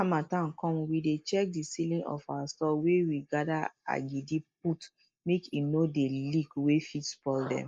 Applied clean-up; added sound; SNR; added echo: neural mask model Resemble Enhance denoiser.